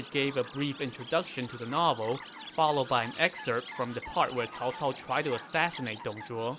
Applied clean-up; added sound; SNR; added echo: none; Chirp, tweet; 14 dB; none.